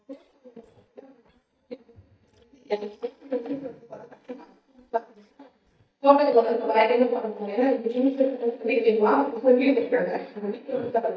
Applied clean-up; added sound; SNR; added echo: neural mask model DeepFilterNet 3.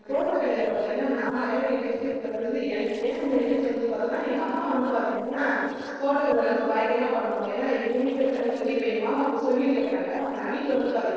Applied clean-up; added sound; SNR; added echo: neural separator model SepFormer DNS4.